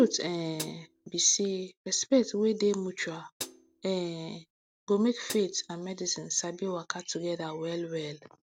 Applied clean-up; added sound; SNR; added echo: none; Hi-hat; 15 dB; none.